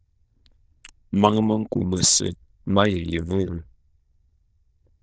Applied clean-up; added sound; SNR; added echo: neural diffusion model UNIVERSE++.